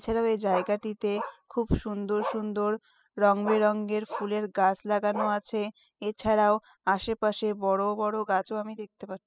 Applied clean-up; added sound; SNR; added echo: classical method spectral subtraction.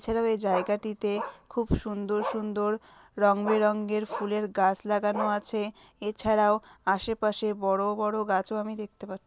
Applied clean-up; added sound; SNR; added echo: none; Bark; 12 dB; none.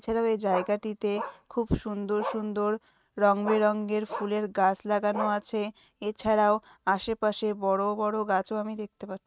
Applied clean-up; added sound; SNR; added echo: neural mask model RNNoise.